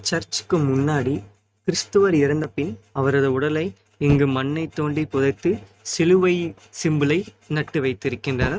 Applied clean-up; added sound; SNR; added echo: neural mask model RNNoise.